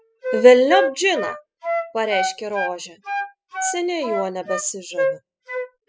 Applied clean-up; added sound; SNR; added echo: classical method spectral subtraction.